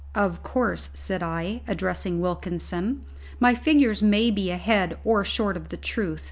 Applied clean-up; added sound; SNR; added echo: none; none; none; none.